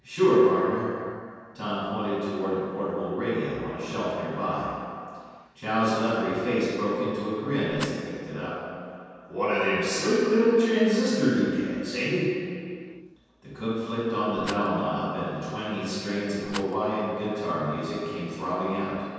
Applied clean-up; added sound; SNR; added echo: none; Rattle; 14 dB; reverberation time 2.1 s.